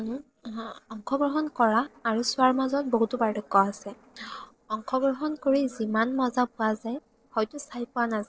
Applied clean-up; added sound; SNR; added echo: neural separator model SepFormer DNS4.